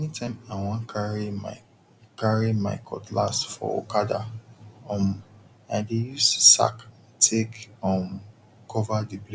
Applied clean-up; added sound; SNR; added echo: none; none; none; none.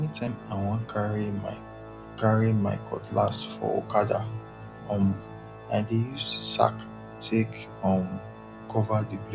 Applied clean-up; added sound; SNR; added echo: none; Organ; 17 dB; none.